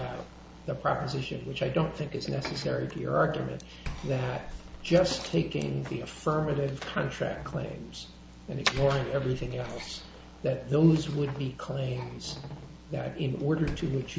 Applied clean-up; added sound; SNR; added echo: none; Slam; 16 dB; none.